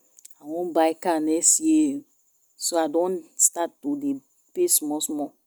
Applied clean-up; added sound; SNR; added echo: none; none; none; none.